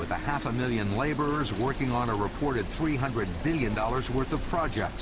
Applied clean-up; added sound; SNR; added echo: none; none; none; none.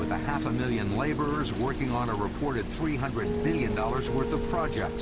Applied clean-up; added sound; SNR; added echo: none; Piano; 4 dB; none.